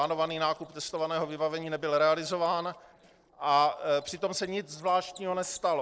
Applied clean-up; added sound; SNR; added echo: neural separator model SepFormer DNS4.